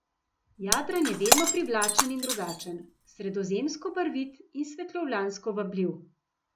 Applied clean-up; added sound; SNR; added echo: none; Shatter; -1 dB; none.